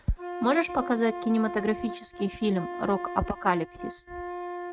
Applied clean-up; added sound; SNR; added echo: neural mask model RNNoise.